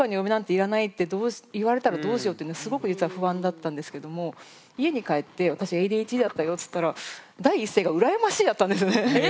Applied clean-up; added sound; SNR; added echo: none; none; none; none.